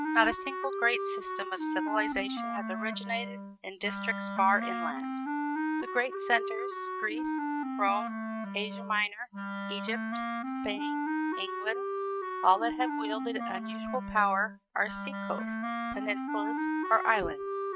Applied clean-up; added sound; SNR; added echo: neural mask model RNNoise.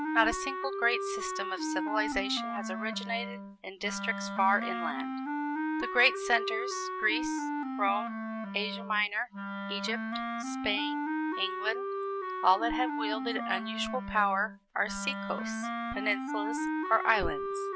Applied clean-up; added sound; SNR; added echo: none; Wind instrument, woodwind instrument; 2 dB; none.